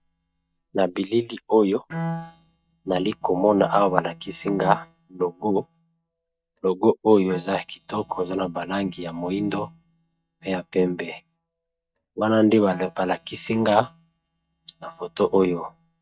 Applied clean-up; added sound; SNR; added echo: neural mask model DeepFilterNet 3.